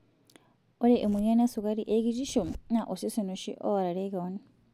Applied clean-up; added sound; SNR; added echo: none; Zipper (clothing); 20 dB; none.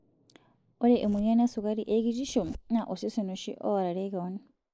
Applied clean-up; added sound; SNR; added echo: neural mask model Resemble Enhance denoiser.